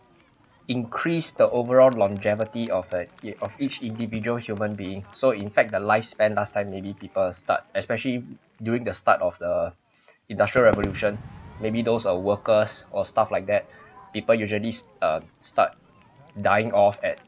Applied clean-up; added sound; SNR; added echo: none; Crowd / Fireworks; 20 dB; none.